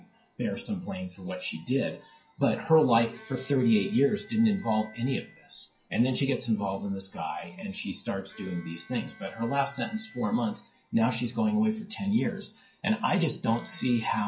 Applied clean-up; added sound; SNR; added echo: classical method WPE with log-MMSE.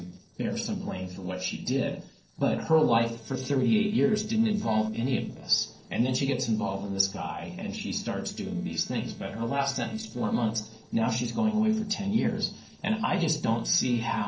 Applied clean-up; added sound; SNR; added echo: neural separator model SepFormer DNS4.